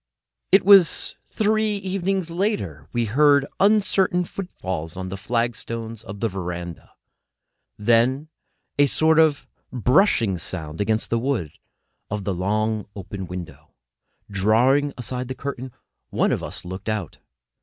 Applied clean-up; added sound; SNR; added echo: none; none; none; none.